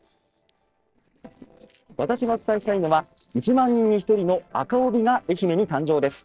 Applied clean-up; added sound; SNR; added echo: neural separator model SepFormer DNS4.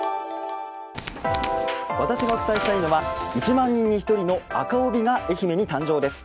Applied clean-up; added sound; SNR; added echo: none; Tools; 8 dB; none.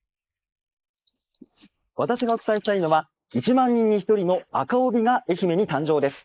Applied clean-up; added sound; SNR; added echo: neural mask model Resemble Enhance denoiser.